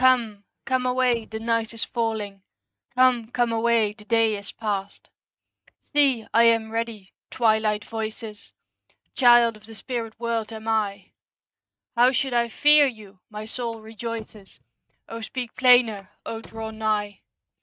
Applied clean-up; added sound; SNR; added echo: neural mask model RNNoise.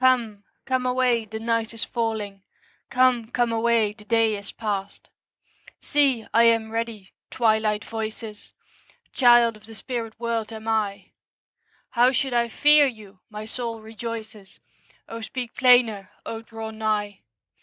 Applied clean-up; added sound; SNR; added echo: neural mask model DeepFilterNet 3.